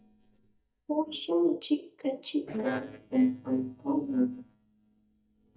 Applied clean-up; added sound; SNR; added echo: neural mask model DeepFilterNet 3.